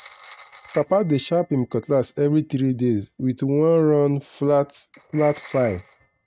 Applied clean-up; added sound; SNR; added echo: neural mask model RNNoise.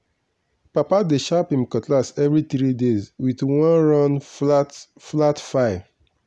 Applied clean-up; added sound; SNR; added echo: none; none; none; none.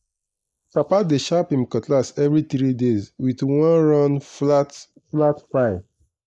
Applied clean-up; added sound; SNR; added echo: neural mask model Resemble Enhance denoiser.